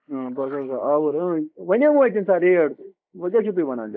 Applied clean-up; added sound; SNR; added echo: neural mask model Resemble Enhance denoiser.